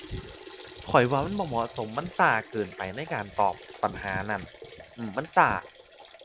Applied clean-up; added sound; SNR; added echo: none; Liquid; 17 dB; none.